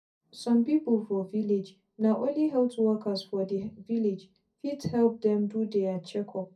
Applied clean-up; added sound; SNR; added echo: none; none; none; reverberation time 0.3 s.